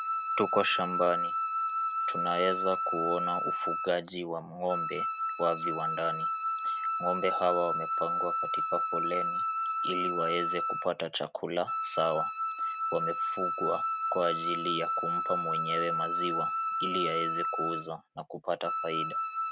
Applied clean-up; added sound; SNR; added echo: none; Wind instrument, woodwind instrument; -2 dB; none.